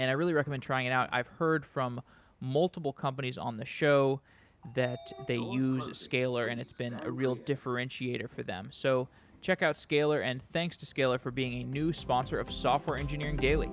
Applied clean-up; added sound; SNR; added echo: none; Sliding door / Train; 20 dB; none.